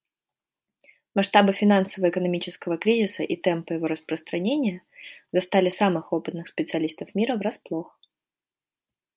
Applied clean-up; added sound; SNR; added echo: none; none; none; none.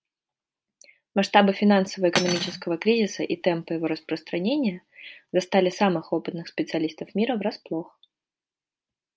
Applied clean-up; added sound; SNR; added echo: none; Cutlery, silverware; 8 dB; none.